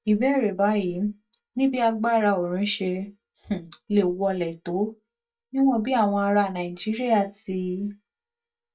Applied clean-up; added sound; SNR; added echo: neural mask model DeepFilterNet 3.